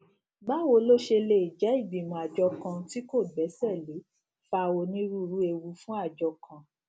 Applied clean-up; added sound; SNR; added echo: none; none; none; none.